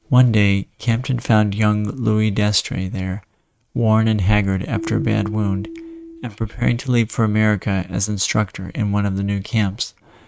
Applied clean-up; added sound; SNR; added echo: neural mask model RNNoise.